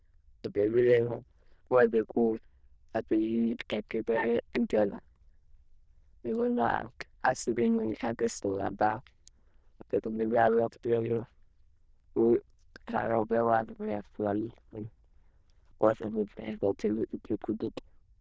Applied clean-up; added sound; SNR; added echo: neural diffusion model UNIVERSE++.